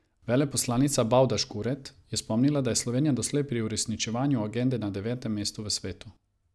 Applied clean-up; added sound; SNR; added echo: none; none; none; none.